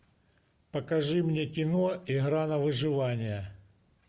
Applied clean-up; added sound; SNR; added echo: none; none; none; none.